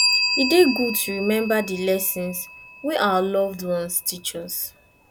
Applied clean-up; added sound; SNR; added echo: none; Bell; 5 dB; none.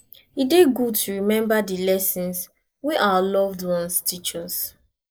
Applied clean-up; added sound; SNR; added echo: neural mask model Resemble Enhance denoiser.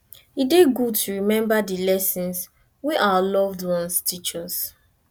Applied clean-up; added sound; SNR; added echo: none; none; none; none.